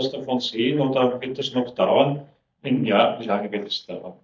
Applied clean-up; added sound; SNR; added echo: neural mask model DeepFilterNet 3.